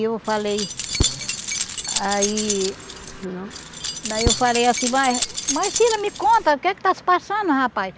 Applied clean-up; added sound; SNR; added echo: none; Keys jangling; 4 dB; none.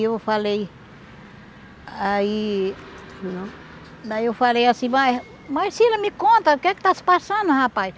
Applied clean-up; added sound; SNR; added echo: none; none; none; none.